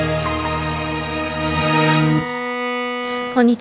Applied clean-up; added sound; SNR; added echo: none; Bowed string instrument; 8 dB; none.